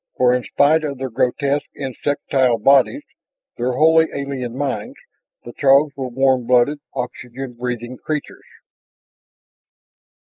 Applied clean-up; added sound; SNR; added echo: neural mask model Resemble Enhance denoiser.